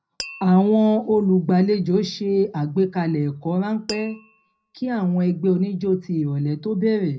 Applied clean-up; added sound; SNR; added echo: none; Tap; 19 dB; reverberation time 0.3 s.